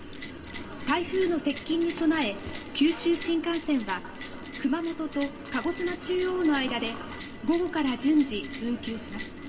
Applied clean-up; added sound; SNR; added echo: none; Bell; 14 dB; reverberation time 1.4 s.